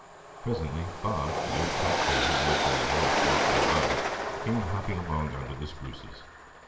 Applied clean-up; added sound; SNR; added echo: none; Train; -4 dB; reverberation time 1.5 s.